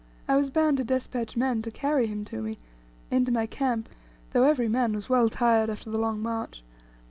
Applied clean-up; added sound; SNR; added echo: none; none; none; none.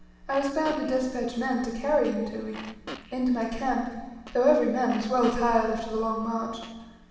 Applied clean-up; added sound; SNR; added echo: none; Fart; 19 dB; reverberation time 0.9 s.